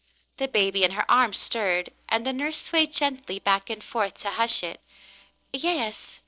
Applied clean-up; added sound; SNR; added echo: neural separator model SepFormer DNS4.